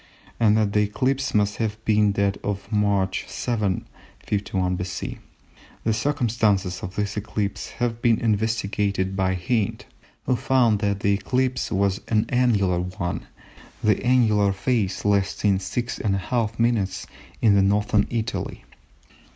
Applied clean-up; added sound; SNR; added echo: none; none; none; none.